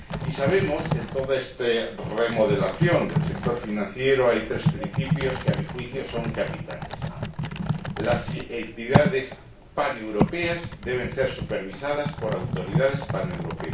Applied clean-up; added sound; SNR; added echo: none; Typing; 2 dB; reverberation time 0.3 s.